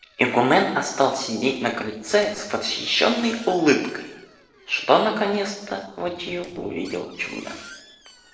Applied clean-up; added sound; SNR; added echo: neural separator model SepFormer DNS4.